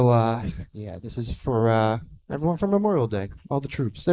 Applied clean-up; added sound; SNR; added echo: neural mask model Resemble Enhance denoiser.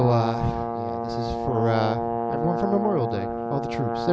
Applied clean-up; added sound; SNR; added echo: none; Brass instrument; 2 dB; none.